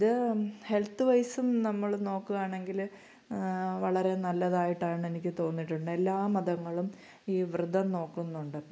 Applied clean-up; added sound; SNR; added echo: none; none; none; none.